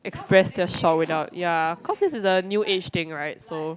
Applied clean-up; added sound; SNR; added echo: none; none; none; none.